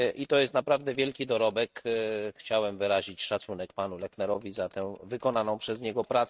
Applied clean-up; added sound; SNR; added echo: neural mask model RNNoise.